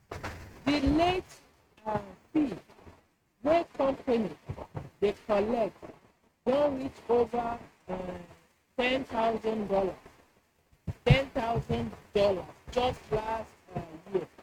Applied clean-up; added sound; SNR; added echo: neural mask model RNNoise.